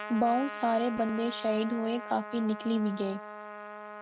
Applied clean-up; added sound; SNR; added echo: none; Trumpet; 11 dB; none.